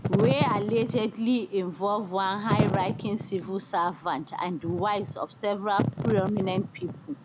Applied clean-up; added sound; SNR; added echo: none; Wind / Fire; 4 dB; none.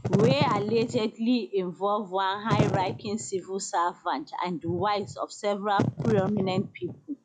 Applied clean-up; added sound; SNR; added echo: classical method log-MMSE.